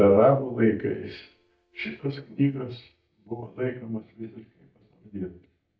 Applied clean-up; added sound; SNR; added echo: neural mask model DeepFilterNet 3.